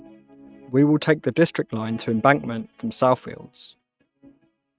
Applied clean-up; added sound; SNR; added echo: neural mask model RNNoise.